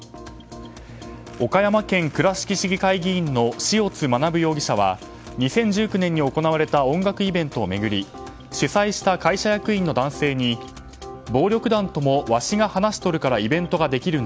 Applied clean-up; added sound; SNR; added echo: none; none; none; none.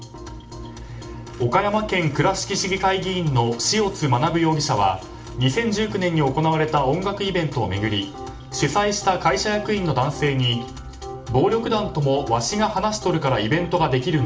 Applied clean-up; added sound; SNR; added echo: none; none; none; reverberation time 0.4 s.